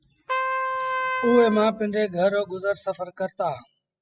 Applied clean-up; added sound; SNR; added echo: classical method spectral subtraction.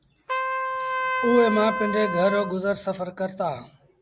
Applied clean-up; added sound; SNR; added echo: none; Trumpet; 4 dB; none.